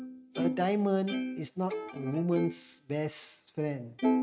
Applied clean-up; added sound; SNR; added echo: neural mask model RNNoise.